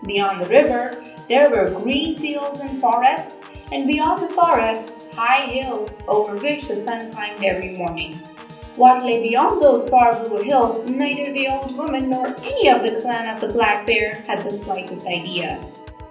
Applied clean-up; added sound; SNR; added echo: none; Piano / Organ; 19 dB; reverberation time 0.6 s.